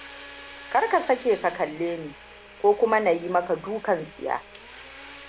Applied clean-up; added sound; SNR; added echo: none; Domestic sounds, home sounds; 18 dB; none.